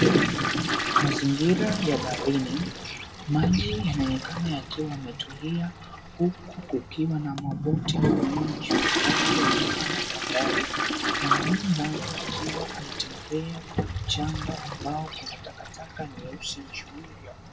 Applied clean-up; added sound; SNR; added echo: none; Toilet flush; 1 dB; reverberation time 1.0 s.